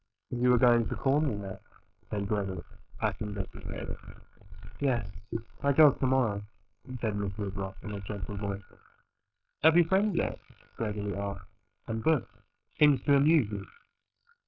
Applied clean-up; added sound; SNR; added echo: neural mask model Resemble Enhance denoiser.